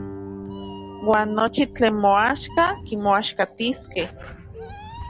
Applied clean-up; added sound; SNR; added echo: none; Guitar + Meow; 14 dB; none.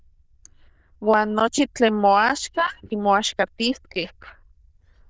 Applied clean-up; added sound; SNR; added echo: neural diffusion model UNIVERSE++.